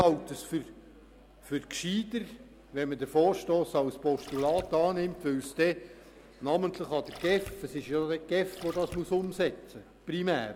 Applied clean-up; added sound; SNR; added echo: none; Splash, splatter; 17 dB; none.